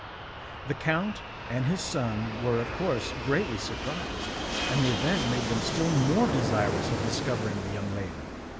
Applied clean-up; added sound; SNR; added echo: none; Fixed-wing aircraft, airplane; 3 dB; none.